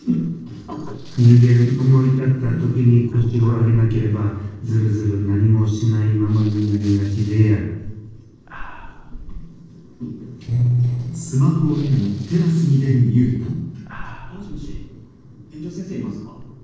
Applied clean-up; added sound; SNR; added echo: neural separator model SepFormer DNS4.